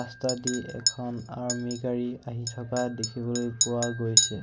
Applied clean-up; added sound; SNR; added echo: none; Chink, clink; 0 dB; none.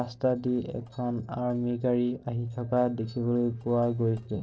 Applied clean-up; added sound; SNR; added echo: neural separator model SepFormer DNS4.